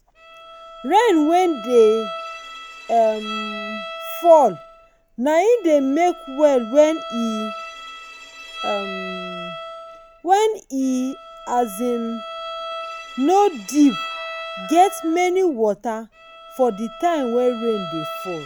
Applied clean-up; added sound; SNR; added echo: none; Bowed string instrument; 13 dB; none.